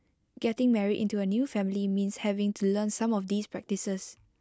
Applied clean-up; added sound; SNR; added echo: none; none; none; none.